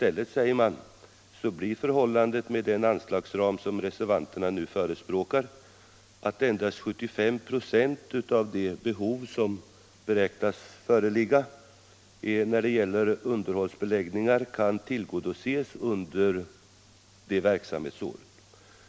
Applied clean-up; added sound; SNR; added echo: none; none; none; none.